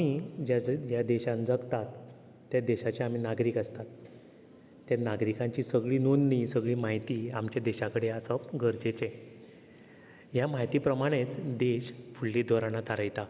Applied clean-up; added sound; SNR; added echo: none; none; none; none.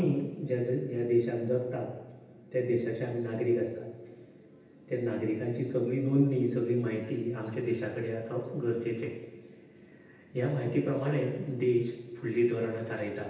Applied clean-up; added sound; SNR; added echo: none; none; none; reverberation time 0.9 s.